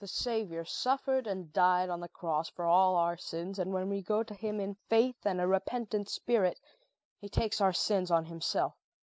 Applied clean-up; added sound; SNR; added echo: none; none; none; none.